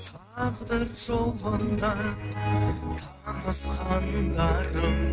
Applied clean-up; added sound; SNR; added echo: neural mask model RNNoise.